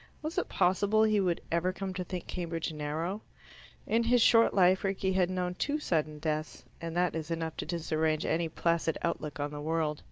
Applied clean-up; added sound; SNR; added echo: none; none; none; none.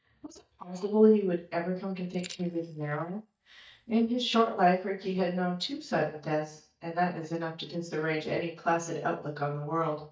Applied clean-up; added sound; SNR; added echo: neural mask model DeepFilterNet 3.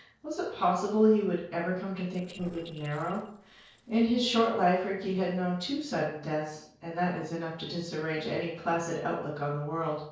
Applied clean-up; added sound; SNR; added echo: neural separator model SepFormer DNS4.